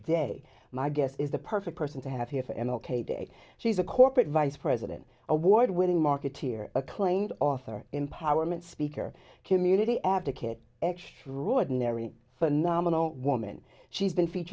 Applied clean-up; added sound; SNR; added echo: none; none; none; none.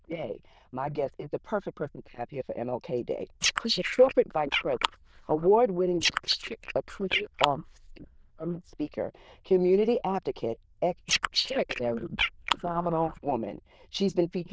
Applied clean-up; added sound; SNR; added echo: neural diffusion model UNIVERSE++.